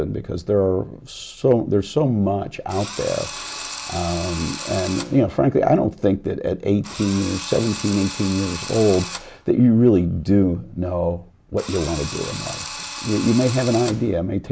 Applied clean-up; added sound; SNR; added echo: none; Drill; 12 dB; none.